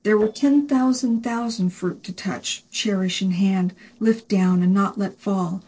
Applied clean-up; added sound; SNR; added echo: neural separator model SepFormer DNS4.